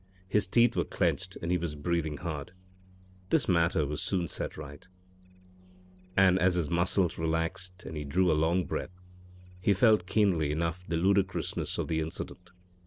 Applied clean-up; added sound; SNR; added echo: neural separator model SepFormer DNS4.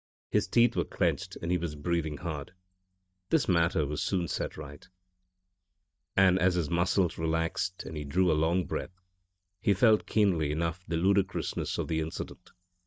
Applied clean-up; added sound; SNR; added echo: neural mask model DeepFilterNet 3.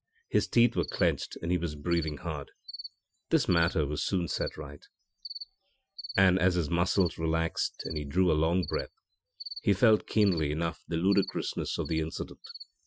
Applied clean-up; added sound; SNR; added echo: classical method Wiener filter.